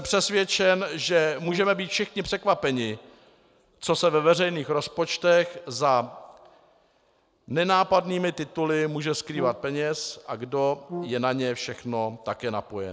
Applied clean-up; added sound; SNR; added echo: none; Brass instrument; 13 dB; none.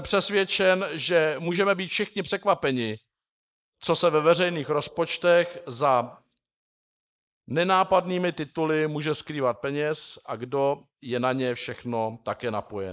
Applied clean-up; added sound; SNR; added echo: neural mask model Resemble Enhance denoiser.